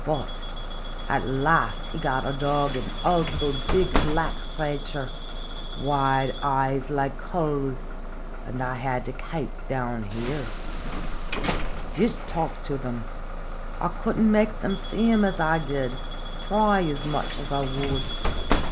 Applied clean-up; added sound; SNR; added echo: none; Bus / Alarm; 2 dB; none.